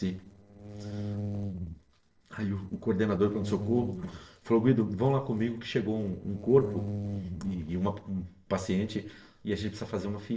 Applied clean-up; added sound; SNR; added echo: neural separator model SepFormer DNS4.